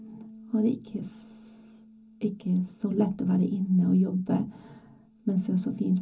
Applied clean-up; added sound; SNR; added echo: none; Bass guitar; 20 dB; reverberation time 0.3 s.